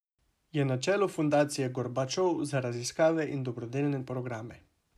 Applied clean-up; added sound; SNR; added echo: none; none; none; none.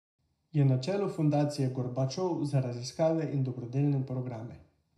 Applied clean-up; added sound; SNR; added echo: none; none; none; reverberation time 0.4 s.